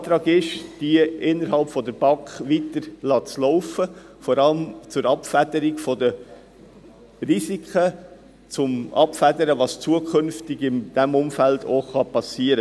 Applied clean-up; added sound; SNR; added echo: none; none; none; none.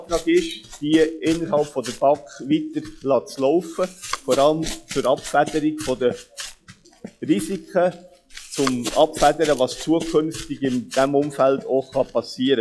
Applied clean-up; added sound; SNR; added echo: classical method log-MMSE.